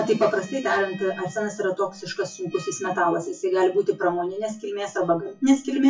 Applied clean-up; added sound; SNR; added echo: classical method WPE with log-MMSE.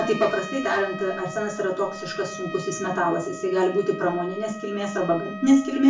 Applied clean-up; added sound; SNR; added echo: none; Trumpet; 13 dB; reverberation time 0.3 s.